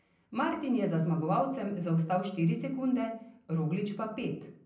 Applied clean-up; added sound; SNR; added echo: none; none; none; reverberation time 0.6 s.